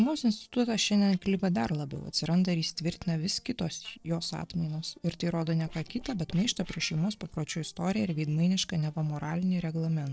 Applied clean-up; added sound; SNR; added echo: neural separator model SepFormer DNS4.